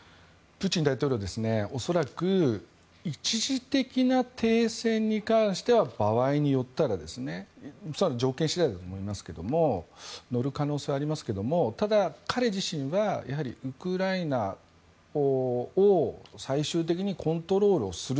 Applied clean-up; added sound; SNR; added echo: none; none; none; none.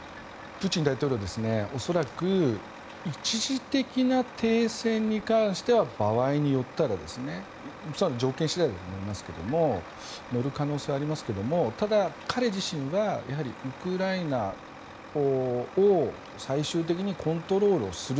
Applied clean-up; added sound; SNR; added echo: none; Truck; 16 dB; none.